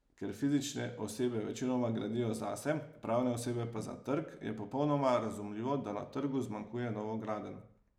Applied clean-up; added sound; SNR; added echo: none; none; none; none.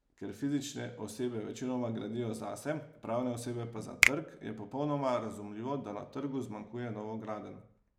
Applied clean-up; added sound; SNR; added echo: none; Finger snapping; -3 dB; none.